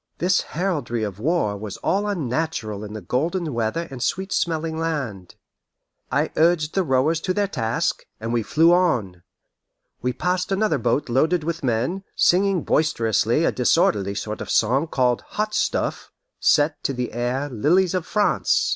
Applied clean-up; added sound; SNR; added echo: none; none; none; none.